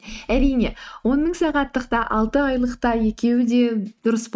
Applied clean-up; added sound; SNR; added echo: neural mask model RNNoise.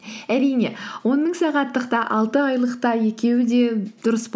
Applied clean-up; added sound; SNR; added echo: none; none; none; none.